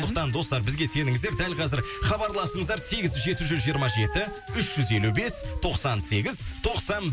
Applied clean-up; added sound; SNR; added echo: none; Dog + Wind instrument, woodwind instrument; 14 dB; none.